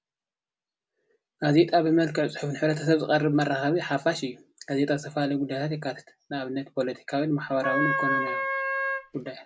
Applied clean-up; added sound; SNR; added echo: none; Wind instrument, woodwind instrument; 1 dB; none.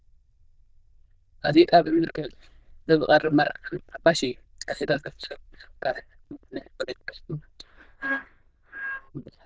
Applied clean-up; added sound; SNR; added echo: neural diffusion model UNIVERSE++.